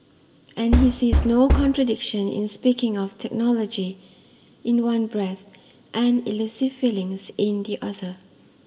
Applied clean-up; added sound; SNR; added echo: none; Knock; -2 dB; reverberation time 1.1 s.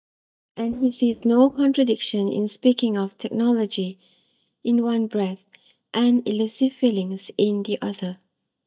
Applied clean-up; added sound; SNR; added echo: neural mask model DeepFilterNet 3.